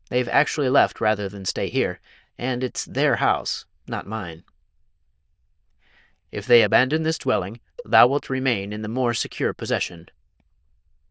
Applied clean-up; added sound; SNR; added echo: neural diffusion model UNIVERSE++.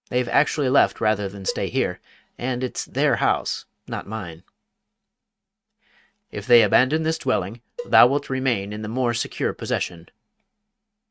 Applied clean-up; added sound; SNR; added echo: neural mask model RNNoise.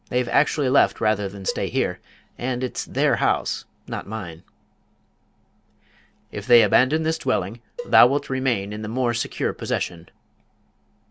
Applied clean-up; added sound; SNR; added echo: none; Cowbell; 16 dB; none.